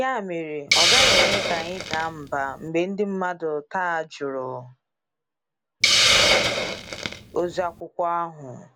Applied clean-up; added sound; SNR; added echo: none; Hiss; -4 dB; none.